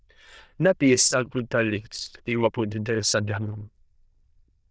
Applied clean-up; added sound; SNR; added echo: neural diffusion model UNIVERSE++.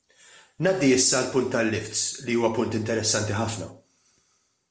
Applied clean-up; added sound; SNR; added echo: none; none; none; none.